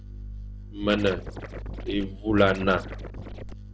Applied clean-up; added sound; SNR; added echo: neural separator model SepFormer DNS4.